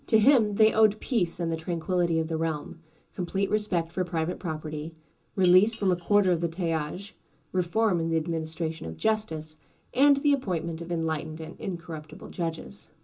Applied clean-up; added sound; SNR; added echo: none; Dishes, pots, and pans; 10 dB; reverberation time 0.2 s.